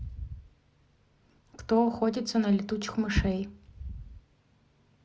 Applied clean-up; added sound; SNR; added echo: none; none; none; none.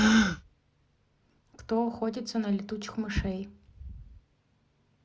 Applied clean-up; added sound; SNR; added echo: none; Gasp; -2 dB; none.